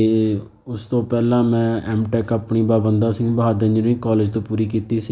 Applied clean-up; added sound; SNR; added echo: none; none; none; none.